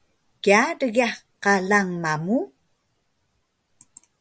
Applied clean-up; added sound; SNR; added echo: none; none; none; none.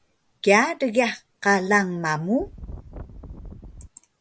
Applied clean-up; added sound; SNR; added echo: none; Wind; 14 dB; none.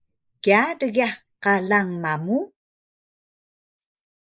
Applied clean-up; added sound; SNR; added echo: neural mask model Resemble Enhance denoiser.